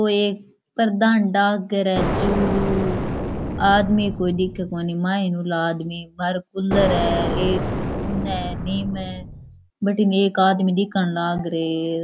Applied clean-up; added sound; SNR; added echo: none; Explosion; 3 dB; none.